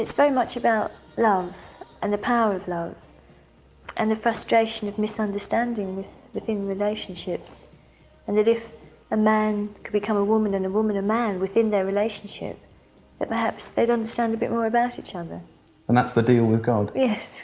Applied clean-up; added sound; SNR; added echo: none; none; none; none.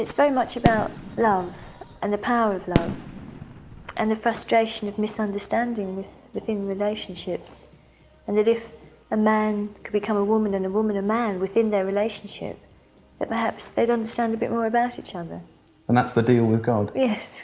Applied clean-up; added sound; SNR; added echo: none; Fireworks; 6 dB; none.